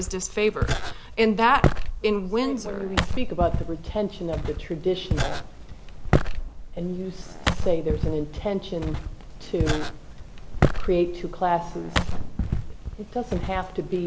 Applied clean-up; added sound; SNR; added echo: none; Walk, footsteps; -1 dB; none.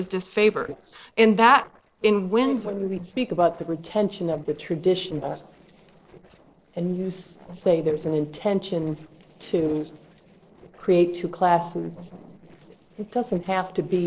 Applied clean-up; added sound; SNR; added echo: neural separator model SepFormer DNS4.